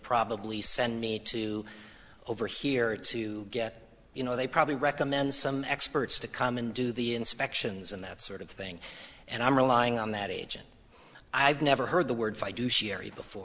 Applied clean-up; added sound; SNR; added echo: none; none; none; none.